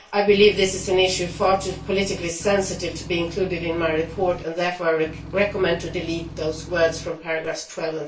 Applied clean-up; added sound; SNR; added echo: none; Engine / Truck / Car; 13 dB; reverberation time 0.3 s.